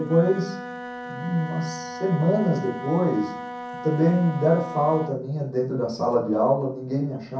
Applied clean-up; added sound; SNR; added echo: none; Wind instrument, woodwind instrument; 12 dB; reverberation time 0.6 s.